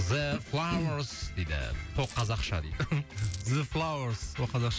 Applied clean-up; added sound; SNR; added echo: none; Coin (dropping); 16 dB; none.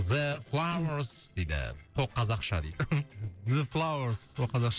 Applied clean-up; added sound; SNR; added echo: neural separator model SepFormer DNS4.